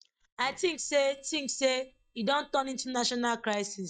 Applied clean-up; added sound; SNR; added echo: neural mask model DeepFilterNet 3.